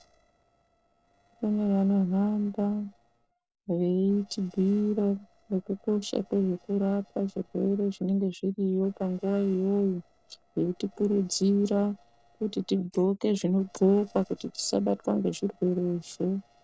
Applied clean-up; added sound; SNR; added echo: neural separator model SepFormer DNS4.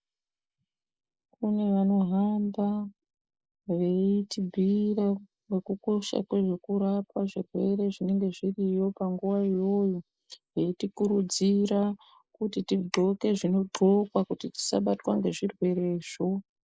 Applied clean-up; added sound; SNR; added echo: neural mask model Resemble Enhance denoiser.